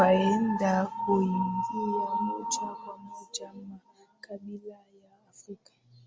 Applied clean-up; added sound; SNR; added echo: none; none; none; none.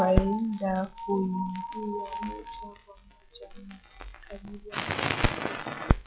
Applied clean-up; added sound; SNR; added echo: classical method log-MMSE.